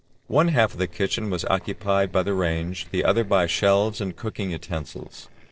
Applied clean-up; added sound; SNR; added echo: neural separator model SepFormer DNS4.